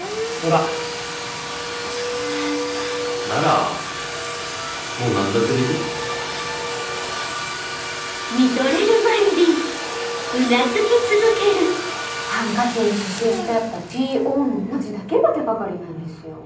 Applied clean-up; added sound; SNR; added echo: none; Domestic sounds, home sounds; 7 dB; reverberation time 0.6 s.